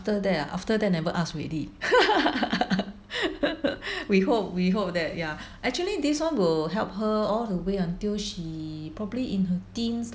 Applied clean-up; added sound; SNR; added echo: none; none; none; none.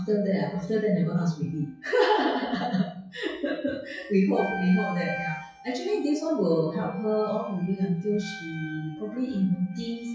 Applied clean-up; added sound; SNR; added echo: classical method WPE with log-MMSE.